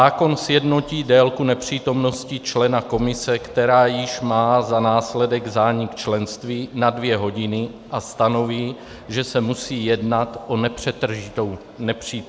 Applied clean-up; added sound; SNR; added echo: none; none; none; none.